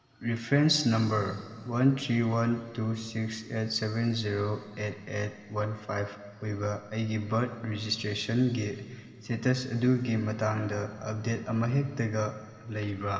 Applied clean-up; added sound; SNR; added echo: none; none; none; reverberation time 2.3 s.